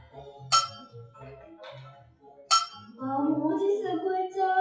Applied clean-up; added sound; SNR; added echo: classical method WPE with log-MMSE.